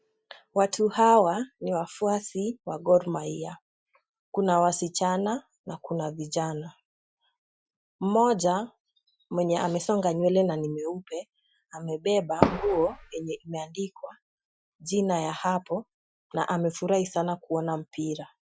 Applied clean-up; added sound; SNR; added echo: classical method Wiener filter.